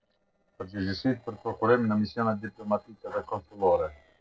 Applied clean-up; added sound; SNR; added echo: neural separator model SepFormer DNS4.